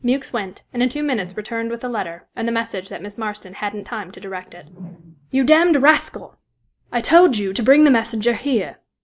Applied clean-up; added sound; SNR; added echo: neural mask model Resemble Enhance denoiser.